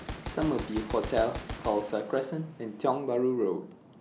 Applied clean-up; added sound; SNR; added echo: none; Gunshot, gunfire; 11 dB; none.